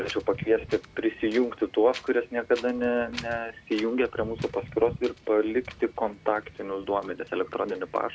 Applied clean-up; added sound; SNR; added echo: none; Wind; 16 dB; none.